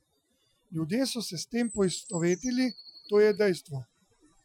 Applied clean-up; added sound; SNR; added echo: classical method Wiener filter.